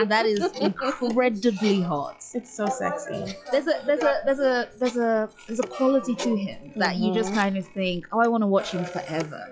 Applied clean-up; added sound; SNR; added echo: classical method log-MMSE.